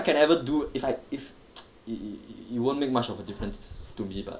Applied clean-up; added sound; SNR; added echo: none; none; none; none.